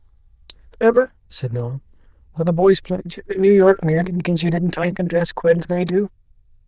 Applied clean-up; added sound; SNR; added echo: neural diffusion model UNIVERSE++.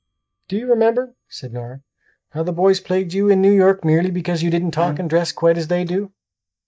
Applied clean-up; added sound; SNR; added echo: neural mask model DeepFilterNet 3.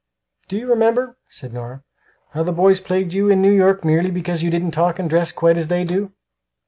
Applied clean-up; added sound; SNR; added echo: none; none; none; none.